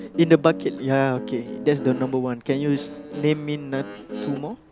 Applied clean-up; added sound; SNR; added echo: none; Guitar; 12 dB; none.